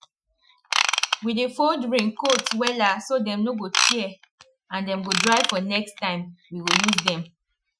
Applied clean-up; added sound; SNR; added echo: classical method Wiener filter.